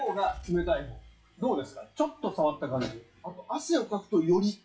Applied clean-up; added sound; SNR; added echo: classical method WPE with log-MMSE.